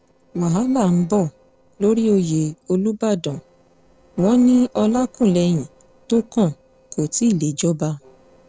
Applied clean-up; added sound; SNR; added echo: neural separator model SepFormer DNS4.